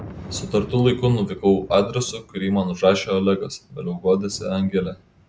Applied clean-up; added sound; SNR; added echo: none; Thunder; 18 dB; none.